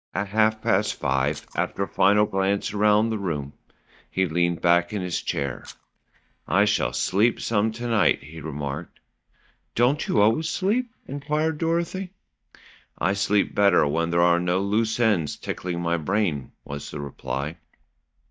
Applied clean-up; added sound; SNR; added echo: neural mask model DeepFilterNet 3.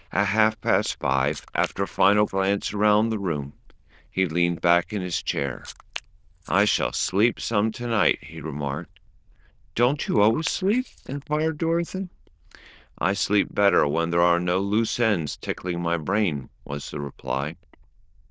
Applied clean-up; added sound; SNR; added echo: neural diffusion model UNIVERSE++.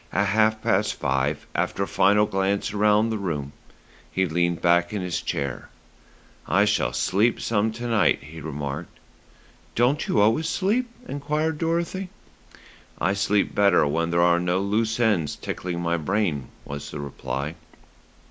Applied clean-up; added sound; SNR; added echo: none; none; none; none.